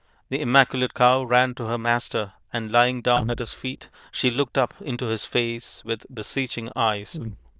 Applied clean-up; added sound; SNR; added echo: neural diffusion model UNIVERSE++.